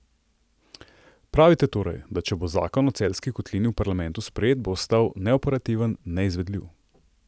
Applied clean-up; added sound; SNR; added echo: none; none; none; none.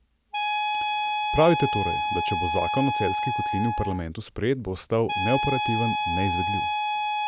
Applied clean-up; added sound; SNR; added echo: none; Wind instrument, woodwind instrument; 0 dB; none.